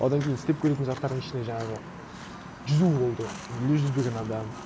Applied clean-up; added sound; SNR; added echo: none; Walk, footsteps; 14 dB; none.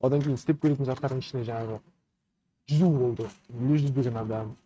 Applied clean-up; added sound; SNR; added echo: neural mask model RNNoise.